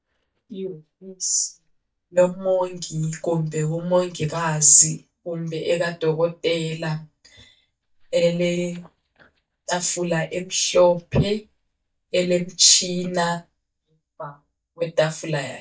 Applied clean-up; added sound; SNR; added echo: neural mask model DeepFilterNet 3.